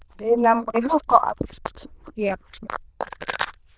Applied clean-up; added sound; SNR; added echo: neural diffusion model UNIVERSE++.